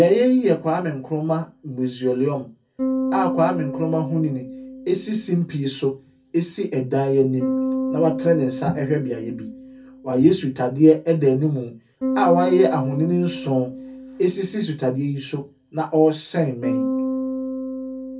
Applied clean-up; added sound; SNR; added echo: none; Bass guitar; 8 dB; reverberation time 0.3 s.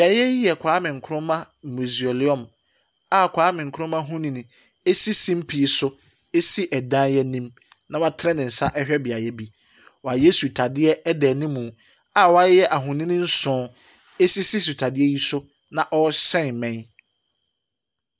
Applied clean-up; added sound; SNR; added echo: none; none; none; none.